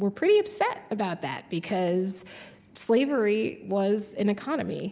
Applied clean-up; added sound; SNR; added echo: none; none; none; none.